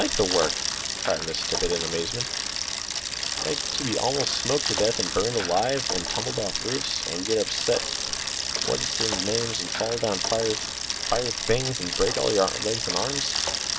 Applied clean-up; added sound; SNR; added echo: none; Bicycle; 1 dB; none.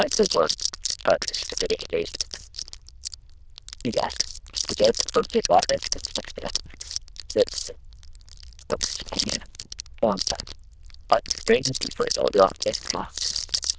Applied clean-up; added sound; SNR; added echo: neural diffusion model UNIVERSE++.